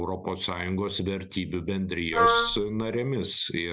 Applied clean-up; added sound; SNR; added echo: none; Wind instrument, woodwind instrument; -4 dB; none.